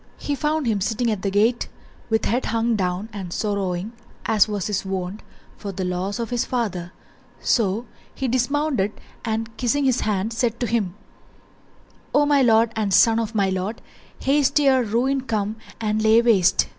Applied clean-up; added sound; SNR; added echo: none; none; none; none.